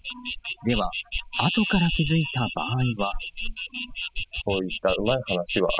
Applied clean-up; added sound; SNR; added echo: classical method spectral subtraction.